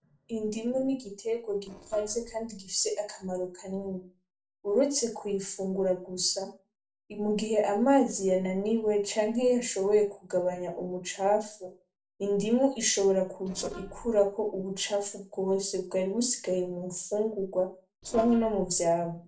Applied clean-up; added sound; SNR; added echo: neural separator model SepFormer DNS4.